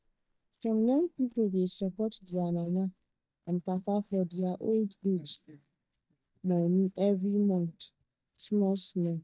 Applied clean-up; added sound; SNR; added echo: neural mask model DeepFilterNet 3.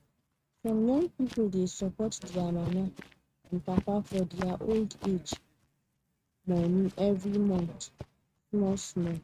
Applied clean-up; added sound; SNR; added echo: neural mask model RNNoise.